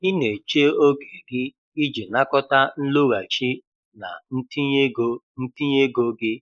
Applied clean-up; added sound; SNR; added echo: neural mask model Resemble Enhance denoiser.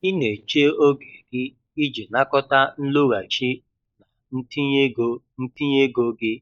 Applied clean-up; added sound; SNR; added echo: neural mask model DeepFilterNet 3.